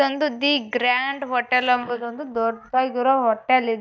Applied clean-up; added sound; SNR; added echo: neural mask model DeepFilterNet 3.